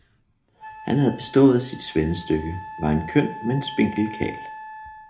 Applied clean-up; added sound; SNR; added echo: none; Wind instrument, woodwind instrument; 15 dB; reverberation time 0.4 s.